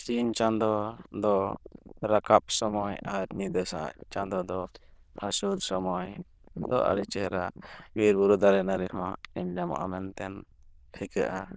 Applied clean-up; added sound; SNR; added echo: neural diffusion model UNIVERSE++.